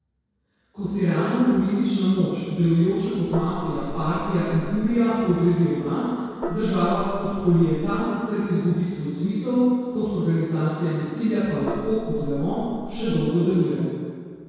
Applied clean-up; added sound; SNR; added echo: neural separator model SepFormer DNS4.